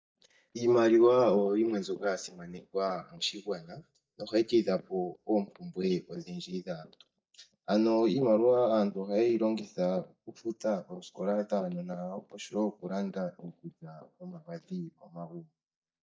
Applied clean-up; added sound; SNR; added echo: neural mask model DeepFilterNet 3.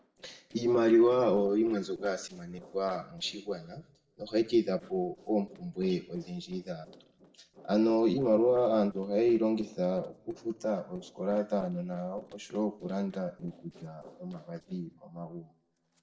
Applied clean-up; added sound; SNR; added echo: neural separator model SepFormer DNS4.